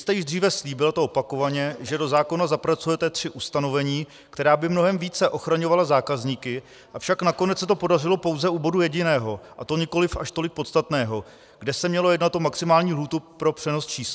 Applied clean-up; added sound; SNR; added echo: none; none; none; none.